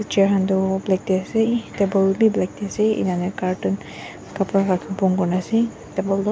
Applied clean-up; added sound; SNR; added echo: none; none; none; none.